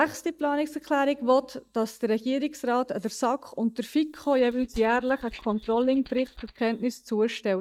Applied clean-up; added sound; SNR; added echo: neural mask model DeepFilterNet 3.